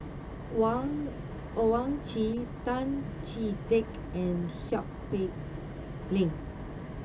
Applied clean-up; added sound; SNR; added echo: none; Wind; 7 dB; reverberation time 0.2 s.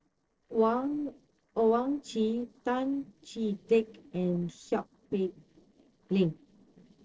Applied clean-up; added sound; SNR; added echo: neural separator model SepFormer DNS4.